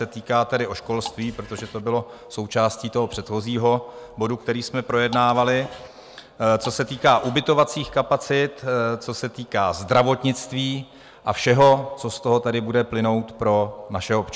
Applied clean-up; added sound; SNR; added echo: none; Drip / Water; 17 dB; none.